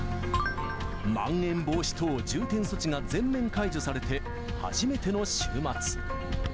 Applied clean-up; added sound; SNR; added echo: none; Crackle; 9 dB; none.